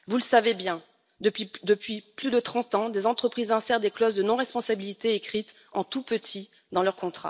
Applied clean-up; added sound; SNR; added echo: none; none; none; none.